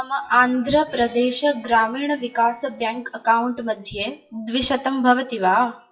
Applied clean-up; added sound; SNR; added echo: classical method WPE with log-MMSE.